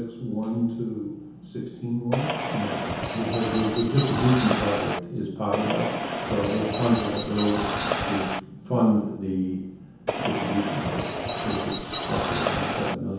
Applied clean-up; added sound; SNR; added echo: none; Bird; 1 dB; reverberation time 0.9 s.